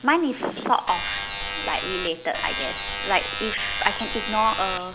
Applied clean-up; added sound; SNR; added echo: none; Alarm; 4 dB; none.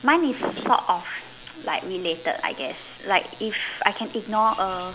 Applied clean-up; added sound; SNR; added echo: none; none; none; none.